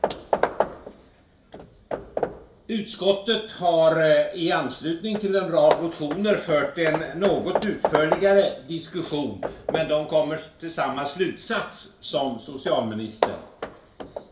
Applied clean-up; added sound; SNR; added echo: none; Hammer / Wood; 7 dB; reverberation time 0.4 s.